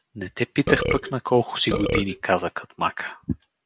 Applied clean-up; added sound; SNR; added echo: none; Burping, eructation; 0 dB; none.